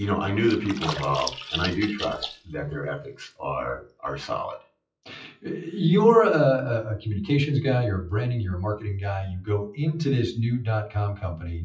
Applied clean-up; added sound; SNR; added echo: classical method WPE with log-MMSE.